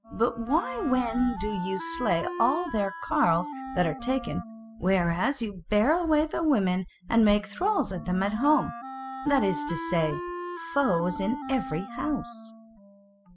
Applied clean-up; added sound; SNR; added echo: classical method spectral subtraction.